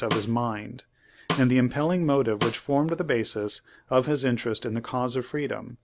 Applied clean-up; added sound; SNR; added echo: none; Snare drum; 8 dB; none.